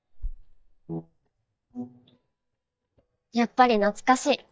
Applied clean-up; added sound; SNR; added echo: neural mask model DeepFilterNet 3.